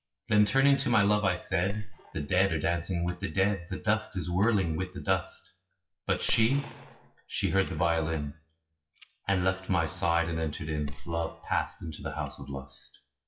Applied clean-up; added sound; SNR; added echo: classical method WPE with log-MMSE.